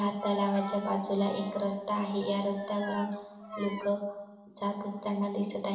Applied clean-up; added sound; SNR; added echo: none; Bowed string instrument; 14 dB; reverberation time 1.1 s.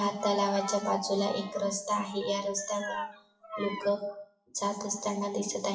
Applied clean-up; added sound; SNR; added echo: classical method WPE with log-MMSE.